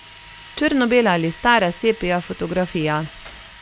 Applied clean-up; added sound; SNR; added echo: none; Drill; 17 dB; none.